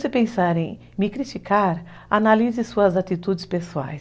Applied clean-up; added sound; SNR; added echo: none; none; none; none.